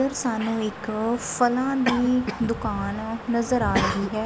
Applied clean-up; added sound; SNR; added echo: none; Cough; 9 dB; none.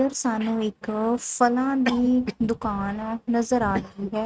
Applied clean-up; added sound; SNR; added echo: neural mask model RNNoise.